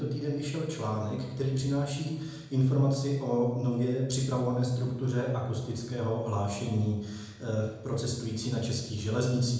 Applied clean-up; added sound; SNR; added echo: none; none; none; reverberation time 0.9 s.